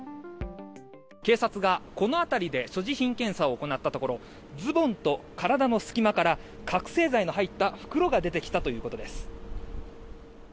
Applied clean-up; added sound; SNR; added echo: none; none; none; none.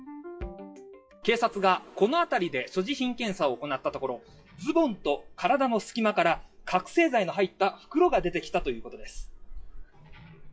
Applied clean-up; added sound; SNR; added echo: classical method WPE with log-MMSE.